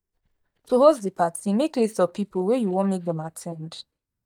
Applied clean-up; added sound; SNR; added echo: neural mask model DeepFilterNet 3.